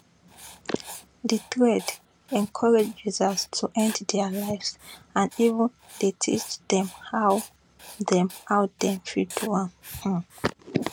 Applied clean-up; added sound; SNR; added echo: none; Writing; 19 dB; none.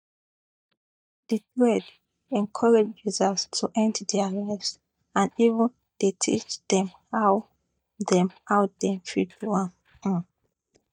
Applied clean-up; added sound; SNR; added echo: neural mask model DeepFilterNet 3.